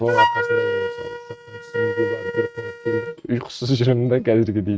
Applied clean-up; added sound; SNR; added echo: neural mask model RNNoise.